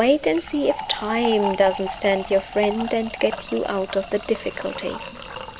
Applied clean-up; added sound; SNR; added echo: none; Fill (with liquid); 10 dB; none.